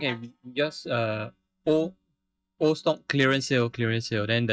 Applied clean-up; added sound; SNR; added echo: neural mask model DeepFilterNet 3.